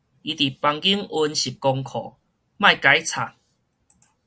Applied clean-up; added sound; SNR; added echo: none; none; none; none.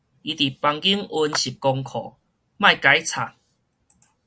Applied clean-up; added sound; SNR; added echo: none; Clapping; 15 dB; none.